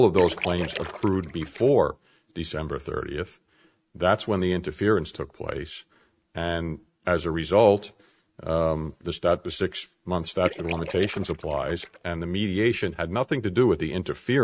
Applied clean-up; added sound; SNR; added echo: neural mask model RNNoise.